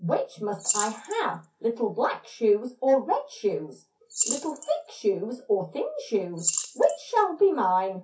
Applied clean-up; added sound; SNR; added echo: none; Rattle / Keys jangling; 7 dB; reverberation time 0.3 s.